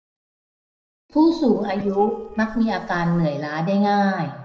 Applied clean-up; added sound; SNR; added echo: neural separator model SepFormer DNS4.